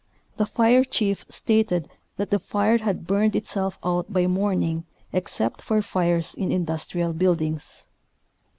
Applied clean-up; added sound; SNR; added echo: none; none; none; none.